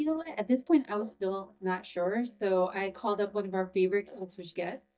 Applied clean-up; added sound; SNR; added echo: neural mask model DeepFilterNet 3.